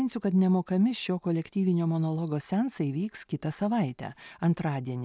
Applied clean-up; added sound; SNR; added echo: none; none; none; none.